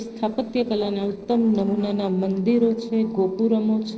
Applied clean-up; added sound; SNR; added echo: neural separator model SepFormer DNS4.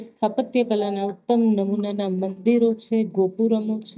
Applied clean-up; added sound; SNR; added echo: neural mask model DeepFilterNet 3.